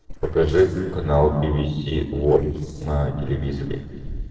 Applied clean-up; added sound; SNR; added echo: neural separator model SepFormer DNS4.